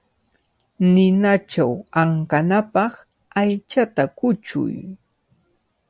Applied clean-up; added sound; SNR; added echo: none; none; none; none.